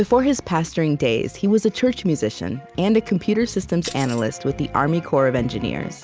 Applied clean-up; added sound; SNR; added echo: none; Tambourine; 15 dB; none.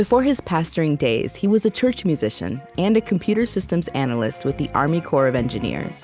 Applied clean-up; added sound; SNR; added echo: none; none; none; none.